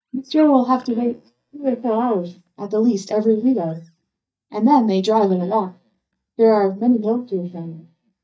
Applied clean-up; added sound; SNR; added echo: neural mask model DeepFilterNet 3.